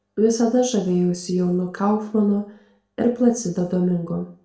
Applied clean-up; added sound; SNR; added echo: none; none; none; reverberation time 0.5 s.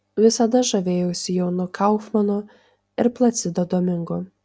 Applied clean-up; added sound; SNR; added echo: none; none; none; none.